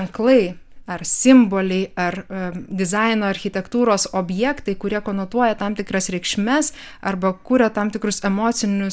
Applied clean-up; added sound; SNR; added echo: none; none; none; none.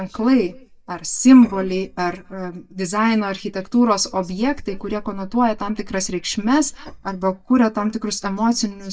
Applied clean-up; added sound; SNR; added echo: neural mask model DeepFilterNet 3.